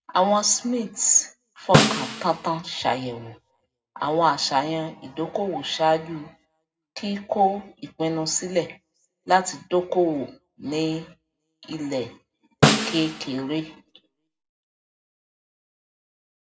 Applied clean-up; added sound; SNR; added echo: none; Snare drum; -2 dB; reverberation time 0.3 s.